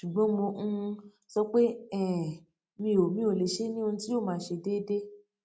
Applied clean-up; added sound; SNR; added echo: none; none; none; none.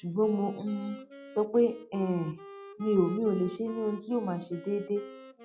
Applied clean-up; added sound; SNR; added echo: classical method log-MMSE.